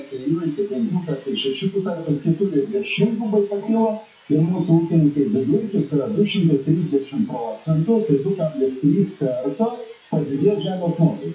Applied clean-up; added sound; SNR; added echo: classical method WPE with log-MMSE.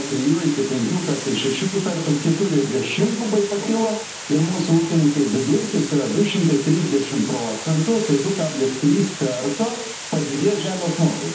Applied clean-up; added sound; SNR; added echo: none; Water; 11 dB; reverberation time 0.4 s.